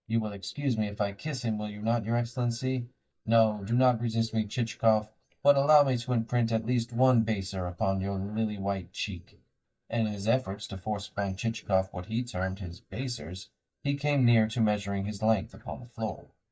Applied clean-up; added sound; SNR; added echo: neural mask model DeepFilterNet 3.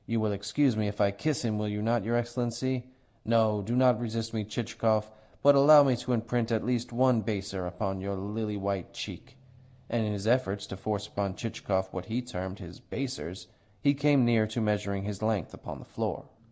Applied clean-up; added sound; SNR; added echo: none; none; none; none.